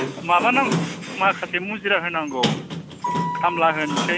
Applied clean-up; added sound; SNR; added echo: none; Sliding door; 4 dB; none.